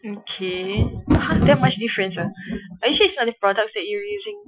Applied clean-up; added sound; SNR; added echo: classical method Wiener filter.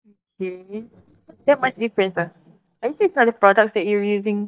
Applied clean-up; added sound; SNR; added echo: neural mask model DeepFilterNet 3.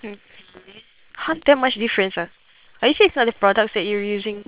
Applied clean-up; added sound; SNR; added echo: neural separator model SepFormer WHAM!.